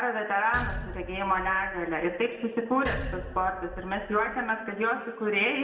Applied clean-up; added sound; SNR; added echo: none; Explosion; 11 dB; reverberation time 1.5 s.